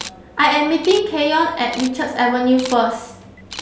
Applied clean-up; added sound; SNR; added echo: none; Camera; 18 dB; none.